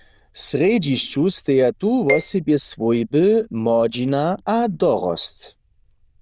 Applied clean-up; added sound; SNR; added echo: neural diffusion model UNIVERSE++.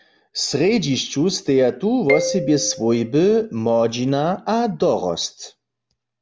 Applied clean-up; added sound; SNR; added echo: none; Marimba, xylophone; 10 dB; none.